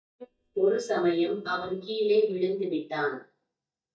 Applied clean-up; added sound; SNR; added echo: neural mask model DeepFilterNet 3.